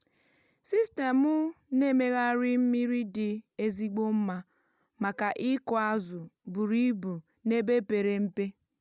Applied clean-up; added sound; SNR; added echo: none; none; none; none.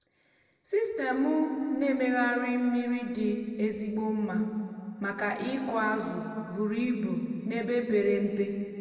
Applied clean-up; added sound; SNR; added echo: none; none; none; reverberation time 2.1 s.